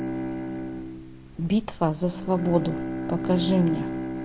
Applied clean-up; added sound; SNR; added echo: none; Bowed string instrument; 5 dB; none.